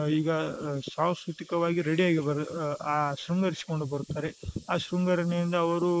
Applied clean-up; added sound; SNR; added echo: neural mask model Resemble Enhance denoiser.